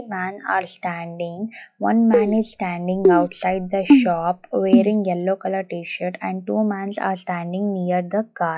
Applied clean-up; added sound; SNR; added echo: classical method log-MMSE.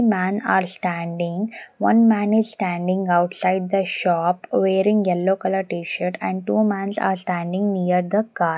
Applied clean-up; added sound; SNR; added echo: none; none; none; none.